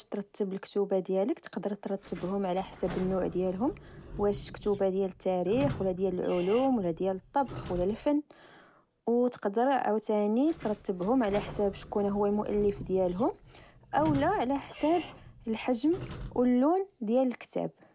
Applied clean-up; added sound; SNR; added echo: none; Squeak / Sliding door; 15 dB; none.